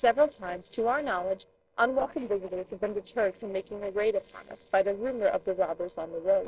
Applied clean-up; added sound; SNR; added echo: neural separator model SepFormer DNS4.